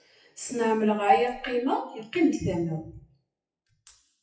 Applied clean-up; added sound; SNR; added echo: classical method WPE with log-MMSE.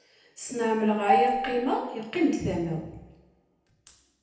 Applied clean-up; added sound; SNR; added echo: none; Marimba, xylophone; 1 dB; reverberation time 0.9 s.